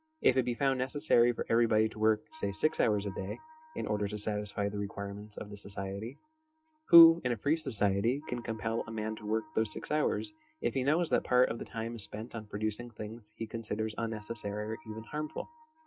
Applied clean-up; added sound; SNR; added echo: classical method WPE with log-MMSE.